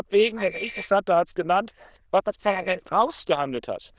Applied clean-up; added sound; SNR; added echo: neural diffusion model UNIVERSE++.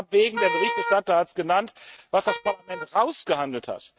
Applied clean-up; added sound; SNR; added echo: neural mask model RNNoise.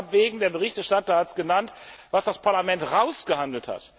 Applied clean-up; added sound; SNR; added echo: none; none; none; none.